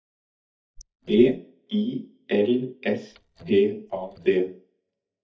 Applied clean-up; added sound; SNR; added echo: neural mask model DeepFilterNet 3.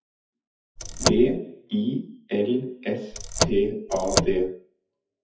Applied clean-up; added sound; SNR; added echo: classical method WPE with log-MMSE.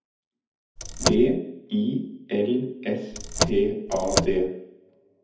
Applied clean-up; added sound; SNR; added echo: none; Car; 0 dB; reverberation time 0.8 s.